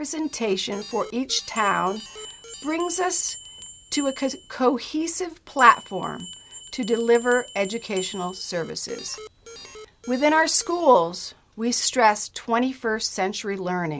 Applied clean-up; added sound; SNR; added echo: none; Alarm + Bell; 17 dB; none.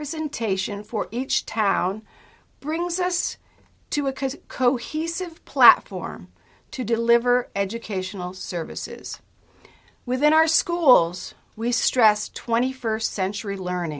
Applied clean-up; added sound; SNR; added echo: none; none; none; none.